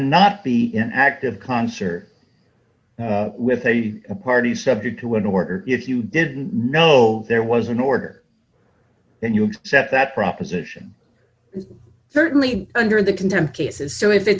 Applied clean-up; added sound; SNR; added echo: none; none; none; none.